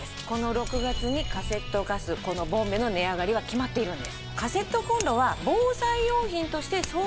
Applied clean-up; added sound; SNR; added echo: none; Scissors; 10 dB; none.